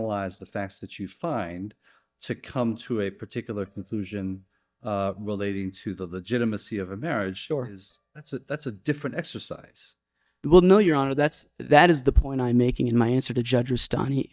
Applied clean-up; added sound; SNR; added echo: neural mask model DeepFilterNet 3.